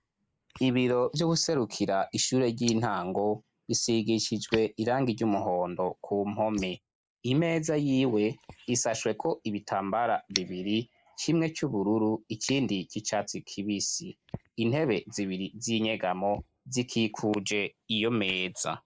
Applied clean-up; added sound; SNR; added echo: neural mask model Resemble Enhance denoiser.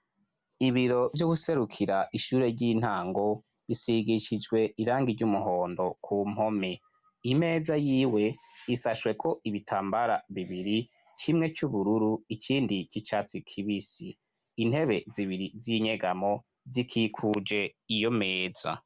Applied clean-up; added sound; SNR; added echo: none; none; none; none.